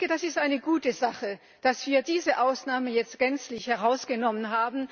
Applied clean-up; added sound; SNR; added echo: none; none; none; none.